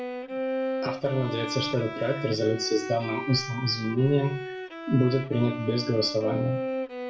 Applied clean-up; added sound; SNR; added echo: none; Bowed string instrument; 6 dB; reverberation time 0.3 s.